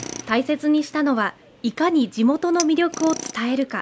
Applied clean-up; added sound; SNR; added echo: none; Chink, clink + Tools; 16 dB; none.